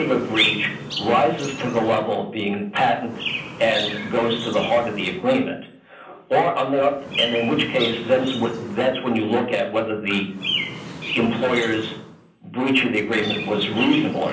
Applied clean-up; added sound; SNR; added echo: none; Chirp, tweet; 9 dB; reverberation time 0.6 s.